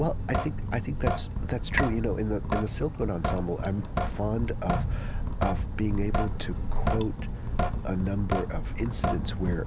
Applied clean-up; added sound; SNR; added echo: none; Drip / Sink (filling or washing); -2 dB; none.